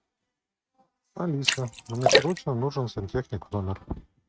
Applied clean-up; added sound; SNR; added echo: neural mask model RNNoise.